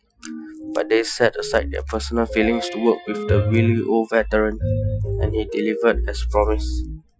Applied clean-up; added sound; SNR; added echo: classical method Wiener filter.